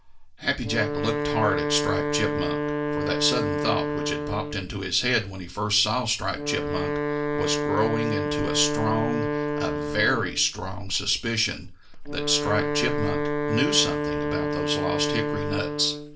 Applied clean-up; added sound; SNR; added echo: none; Wind instrument, woodwind instrument; 0 dB; reverberation time 0.2 s.